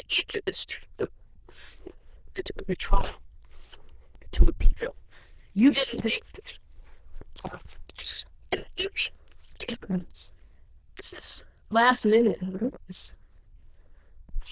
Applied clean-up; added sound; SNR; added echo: neural diffusion model UNIVERSE++.